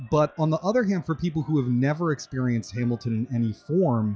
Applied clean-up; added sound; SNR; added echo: classical method log-MMSE.